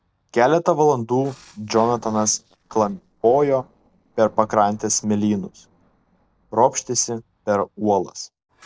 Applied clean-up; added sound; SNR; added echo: neural separator model SepFormer DNS4.